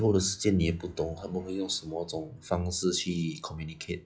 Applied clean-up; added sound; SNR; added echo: classical method log-MMSE.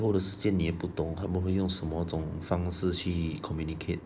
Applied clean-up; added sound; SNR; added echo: none; none; none; none.